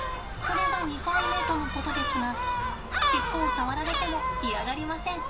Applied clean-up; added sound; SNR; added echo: none; Gull, seagull; -3 dB; reverberation time 0.2 s.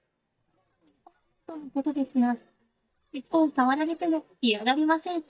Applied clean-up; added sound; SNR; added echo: neural mask model DeepFilterNet 3.